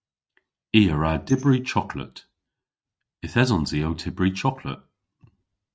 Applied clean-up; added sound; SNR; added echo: neural mask model RNNoise.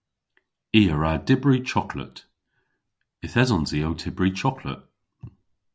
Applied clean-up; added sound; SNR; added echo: none; none; none; none.